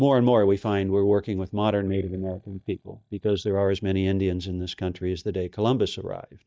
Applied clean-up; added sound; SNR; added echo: neural mask model DeepFilterNet 3.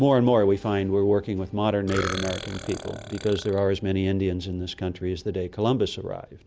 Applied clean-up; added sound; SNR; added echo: none; Burping, eructation; 11 dB; none.